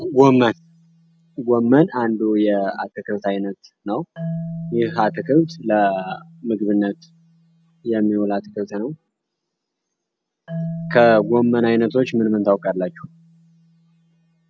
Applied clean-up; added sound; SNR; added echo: none; Marimba, xylophone; 16 dB; none.